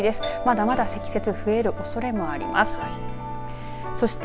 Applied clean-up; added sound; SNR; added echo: none; Doorbell; 14 dB; none.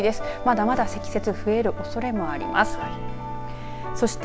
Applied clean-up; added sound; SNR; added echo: none; none; none; none.